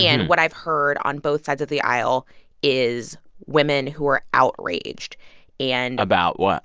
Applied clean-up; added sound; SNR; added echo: none; none; none; none.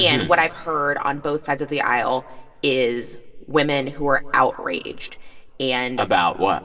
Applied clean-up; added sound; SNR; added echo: none; none; none; reverberation time 1.4 s.